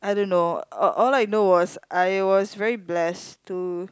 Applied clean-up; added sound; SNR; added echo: none; none; none; none.